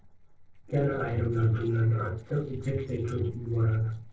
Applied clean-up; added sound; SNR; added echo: neural separator model SepFormer DNS4.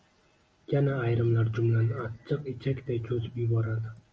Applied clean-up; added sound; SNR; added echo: none; none; none; none.